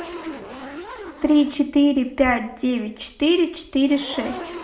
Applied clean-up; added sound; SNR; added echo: none; Zipper (clothing); 16 dB; reverberation time 0.6 s.